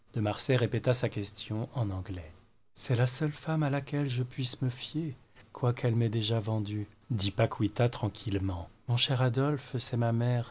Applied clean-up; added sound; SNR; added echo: none; none; none; none.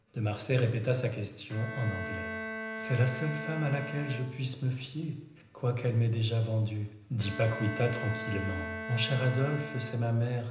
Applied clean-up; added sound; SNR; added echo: none; Bowed string instrument; 10 dB; reverberation time 0.9 s.